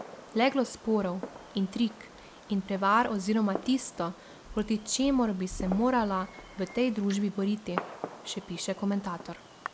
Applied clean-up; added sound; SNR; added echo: none; Fireworks; 14 dB; none.